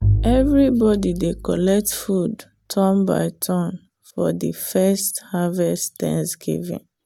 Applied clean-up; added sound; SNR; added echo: none; Bowed string instrument; 5 dB; none.